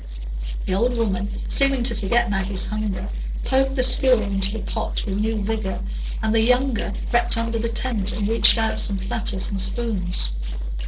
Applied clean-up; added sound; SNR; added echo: neural separator model SepFormer DNS4.